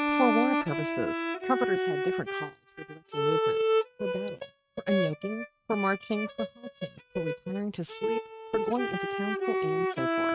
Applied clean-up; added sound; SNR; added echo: neural mask model RNNoise.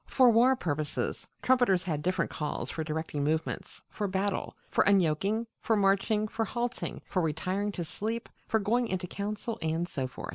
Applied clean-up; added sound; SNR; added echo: none; none; none; none.